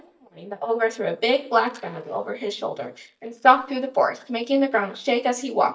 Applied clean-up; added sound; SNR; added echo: neural mask model DeepFilterNet 3.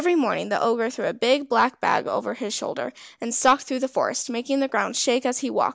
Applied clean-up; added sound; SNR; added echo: none; none; none; none.